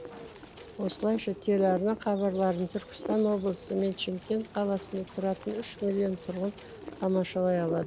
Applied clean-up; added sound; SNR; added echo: none; Wind + Bird; 14 dB; none.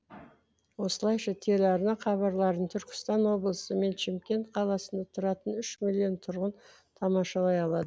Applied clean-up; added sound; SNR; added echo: none; none; none; none.